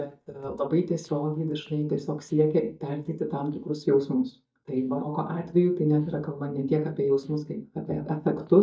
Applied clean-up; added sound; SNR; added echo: neural mask model DeepFilterNet 3.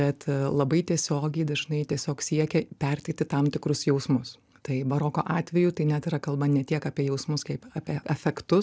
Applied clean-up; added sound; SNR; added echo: none; none; none; none.